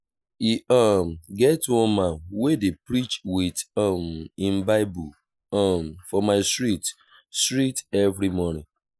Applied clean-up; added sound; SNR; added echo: neural mask model Resemble Enhance denoiser.